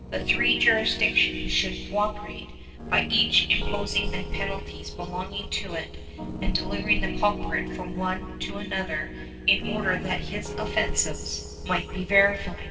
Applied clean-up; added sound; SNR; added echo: neural separator model SepFormer DNS4.